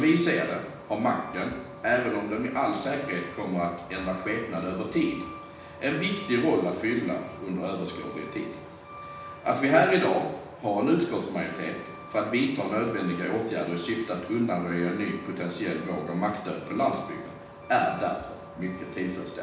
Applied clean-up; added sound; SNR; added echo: none; Truck; 15 dB; reverberation time 0.9 s.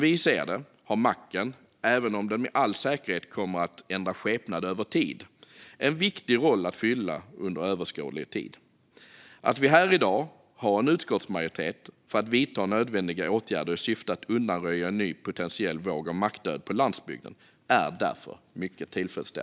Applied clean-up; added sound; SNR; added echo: none; none; none; none.